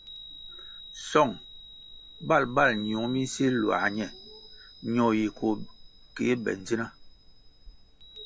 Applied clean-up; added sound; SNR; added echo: none; Chime; 17 dB; none.